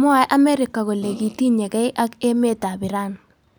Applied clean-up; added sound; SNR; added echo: none; Fart; 15 dB; none.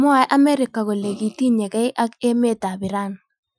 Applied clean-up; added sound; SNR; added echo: classical method Wiener filter.